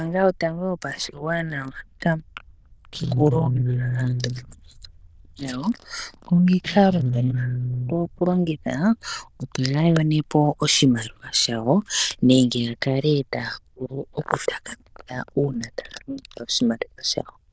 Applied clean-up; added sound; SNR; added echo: neural diffusion model UNIVERSE++.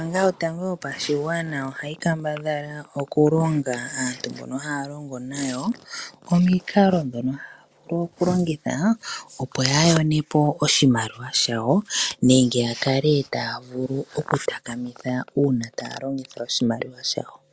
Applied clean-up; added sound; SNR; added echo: none; none; none; none.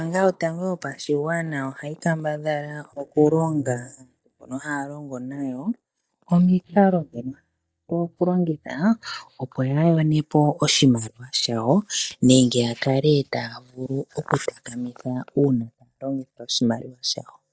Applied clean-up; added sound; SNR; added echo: neural mask model DeepFilterNet 3.